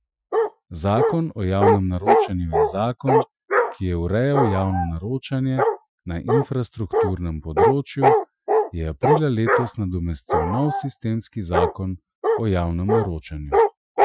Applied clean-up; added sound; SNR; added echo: classical method Wiener filter.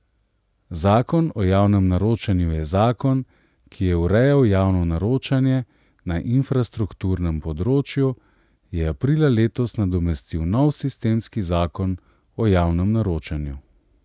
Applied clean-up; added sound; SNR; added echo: none; none; none; none.